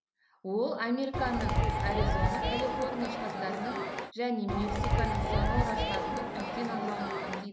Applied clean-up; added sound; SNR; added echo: none; Crowd; -4 dB; none.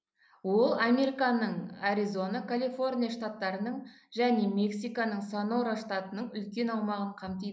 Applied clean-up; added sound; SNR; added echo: none; none; none; none.